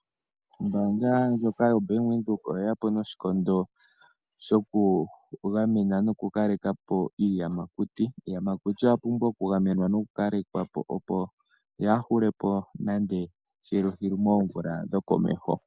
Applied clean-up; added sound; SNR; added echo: none; none; none; none.